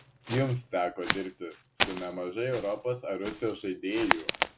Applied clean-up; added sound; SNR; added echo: none; Walk, footsteps; 3 dB; none.